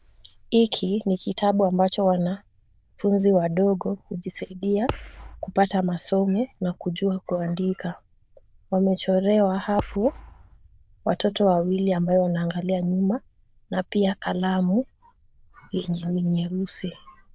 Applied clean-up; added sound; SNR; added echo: neural diffusion model UNIVERSE++.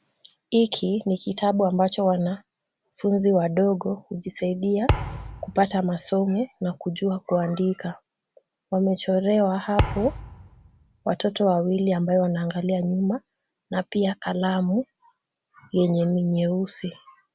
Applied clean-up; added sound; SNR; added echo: none; Thump, thud; 6 dB; none.